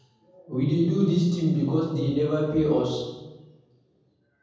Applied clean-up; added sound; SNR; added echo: none; none; none; reverberation time 1.1 s.